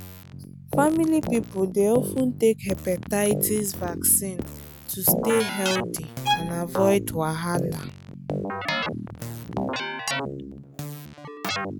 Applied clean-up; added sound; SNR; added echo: none; Keyboard (musical) + Bowed string instrument; 5 dB; none.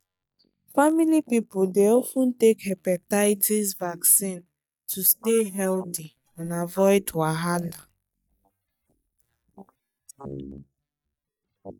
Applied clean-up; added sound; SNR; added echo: neural mask model DeepFilterNet 3.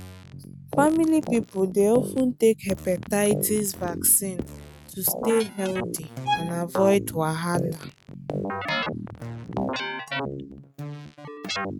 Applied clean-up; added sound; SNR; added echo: neural mask model RNNoise.